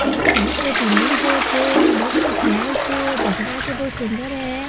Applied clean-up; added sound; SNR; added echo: none; Toilet flush; -4 dB; none.